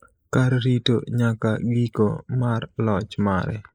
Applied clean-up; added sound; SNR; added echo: neural mask model Resemble Enhance denoiser.